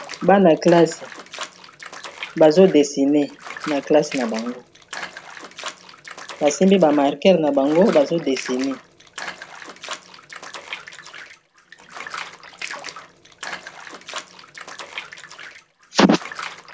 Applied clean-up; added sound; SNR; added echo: none; Bathtub (filling or washing) / Water; 15 dB; none.